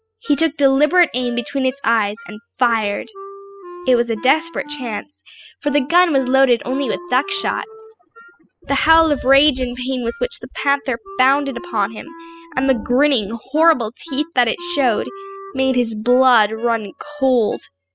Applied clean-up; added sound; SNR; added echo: classical method spectral subtraction.